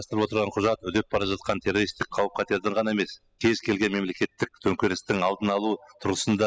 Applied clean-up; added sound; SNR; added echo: classical method spectral subtraction.